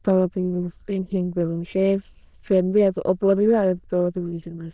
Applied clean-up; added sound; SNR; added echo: neural diffusion model UNIVERSE++.